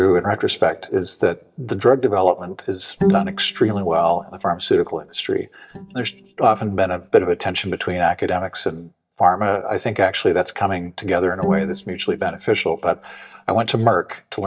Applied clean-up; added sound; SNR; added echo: neural mask model DeepFilterNet 3.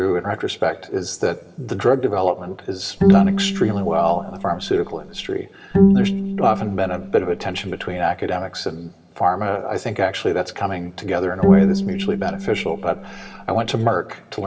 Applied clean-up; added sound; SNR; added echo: none; Bowed string instrument; -2 dB; reverberation time 0.7 s.